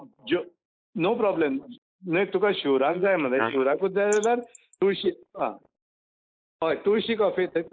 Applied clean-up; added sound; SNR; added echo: neural mask model Resemble Enhance denoiser.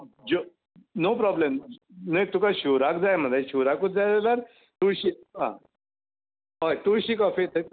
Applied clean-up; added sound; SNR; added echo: none; none; none; none.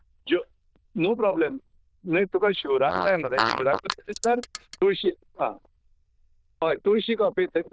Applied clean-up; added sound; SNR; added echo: neural diffusion model UNIVERSE++.